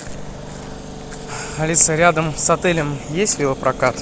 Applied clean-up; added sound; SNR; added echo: none; none; none; none.